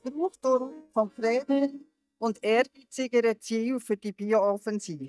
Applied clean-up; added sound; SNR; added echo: neural mask model DeepFilterNet 3.